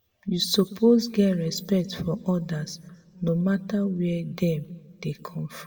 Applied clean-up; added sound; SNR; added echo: none; none; none; reverberation time 0.6 s.